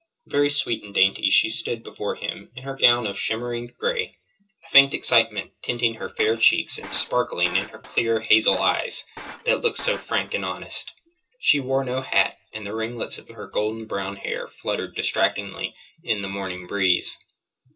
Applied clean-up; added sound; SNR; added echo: none; Shatter; 17 dB; reverberation time 0.2 s.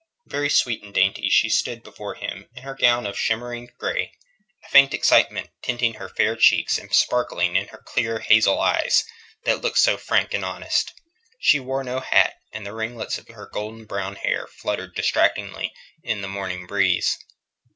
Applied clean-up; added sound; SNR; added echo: none; none; none; none.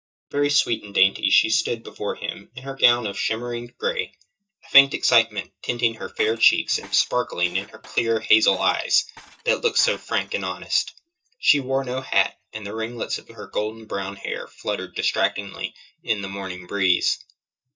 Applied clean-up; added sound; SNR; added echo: neural mask model DeepFilterNet 3.